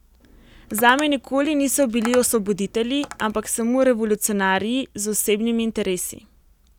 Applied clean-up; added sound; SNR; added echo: none; Tap; 17 dB; none.